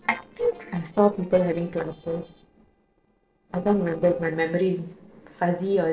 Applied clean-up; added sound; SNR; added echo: neural separator model SepFormer DNS4.